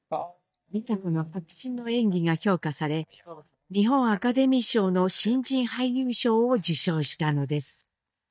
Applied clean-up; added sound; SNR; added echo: neural mask model DeepFilterNet 3.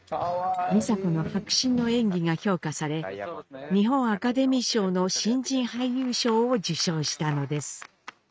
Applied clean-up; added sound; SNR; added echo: neural mask model RNNoise.